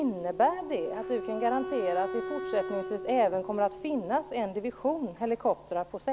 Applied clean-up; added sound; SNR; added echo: none; Wind instrument, woodwind instrument; 10 dB; none.